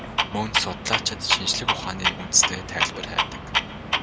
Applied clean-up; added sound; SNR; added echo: none; Clock; -1 dB; none.